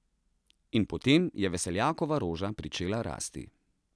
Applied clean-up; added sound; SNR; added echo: none; none; none; none.